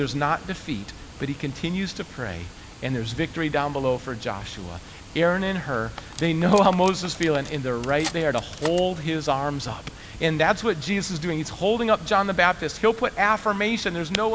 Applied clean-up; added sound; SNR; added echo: none; Cutlery, silverware + Water; 16 dB; none.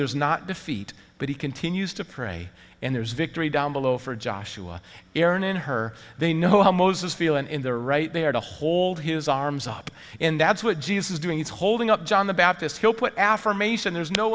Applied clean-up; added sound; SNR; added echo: none; none; none; none.